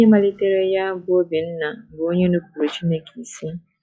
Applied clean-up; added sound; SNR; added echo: classical method log-MMSE.